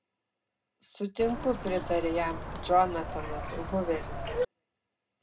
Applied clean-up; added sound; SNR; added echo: none; Bird; 4 dB; reverberation time 0.2 s.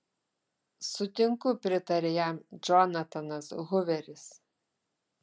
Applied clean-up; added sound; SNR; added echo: none; none; none; none.